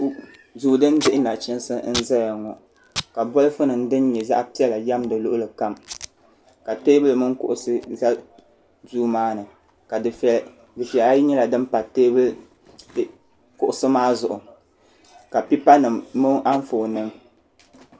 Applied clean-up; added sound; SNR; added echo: none; Packing tape, duct tape; 19 dB; none.